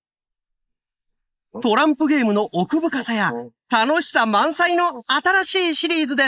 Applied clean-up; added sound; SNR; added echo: neural mask model Resemble Enhance denoiser.